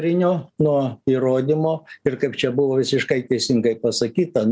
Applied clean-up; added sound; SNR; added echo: none; none; none; none.